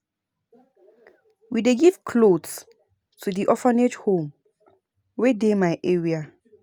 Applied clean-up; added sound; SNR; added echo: none; none; none; none.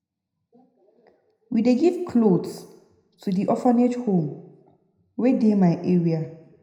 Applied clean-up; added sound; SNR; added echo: none; none; none; reverberation time 0.7 s.